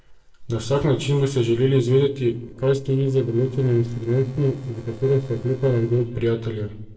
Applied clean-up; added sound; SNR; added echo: neural separator model SepFormer DNS4.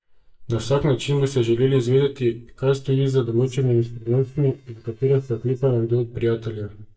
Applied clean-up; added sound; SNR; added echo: neural mask model DeepFilterNet 3.